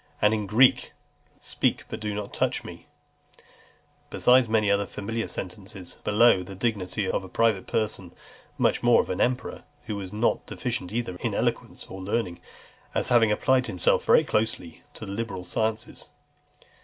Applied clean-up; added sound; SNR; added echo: none; none; none; none.